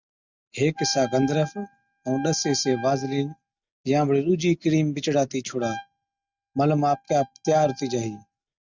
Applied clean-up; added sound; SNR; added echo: neural mask model RNNoise.